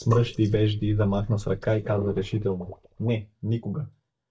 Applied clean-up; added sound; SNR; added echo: neural mask model DeepFilterNet 3.